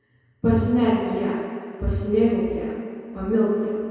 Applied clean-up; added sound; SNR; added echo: none; none; none; reverberation time 2.2 s.